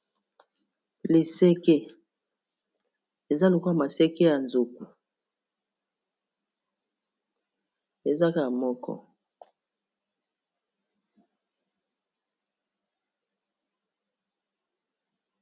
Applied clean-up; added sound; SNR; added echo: none; none; none; none.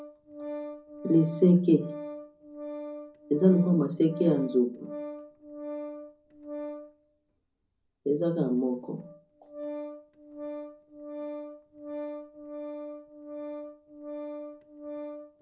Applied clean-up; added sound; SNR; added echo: none; Organ; 11 dB; reverberation time 0.4 s.